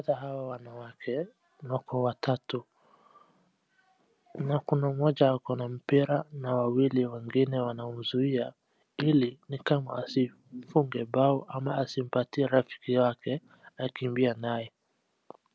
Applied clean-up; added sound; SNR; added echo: none; none; none; none.